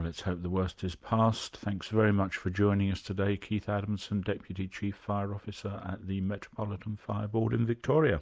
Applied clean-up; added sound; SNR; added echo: none; none; none; none.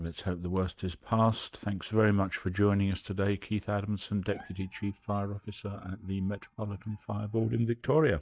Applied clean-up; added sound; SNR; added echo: neural mask model DeepFilterNet 3.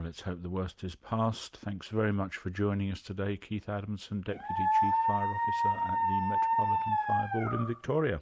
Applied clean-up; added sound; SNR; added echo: none; Dog; -5 dB; none.